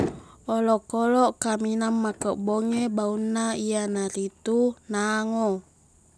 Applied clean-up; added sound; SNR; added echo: none; Motor vehicle (road); 16 dB; none.